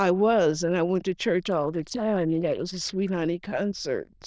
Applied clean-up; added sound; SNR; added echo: neural diffusion model UNIVERSE++.